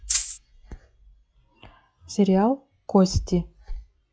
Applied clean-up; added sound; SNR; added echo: classical method log-MMSE.